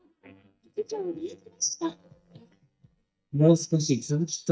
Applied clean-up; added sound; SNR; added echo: neural mask model DeepFilterNet 3.